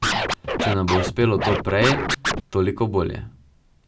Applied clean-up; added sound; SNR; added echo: none; Scratching (performance technique); 1 dB; none.